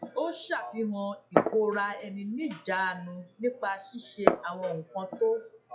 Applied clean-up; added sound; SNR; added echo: classical method log-MMSE.